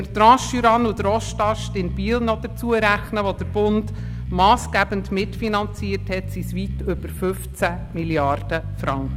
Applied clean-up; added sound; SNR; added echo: none; Bass guitar; 8 dB; none.